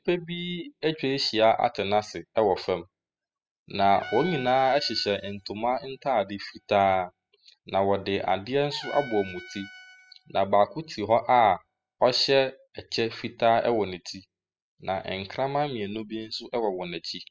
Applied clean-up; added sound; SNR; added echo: classical method spectral subtraction.